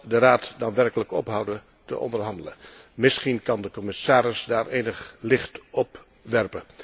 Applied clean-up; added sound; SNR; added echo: none; none; none; none.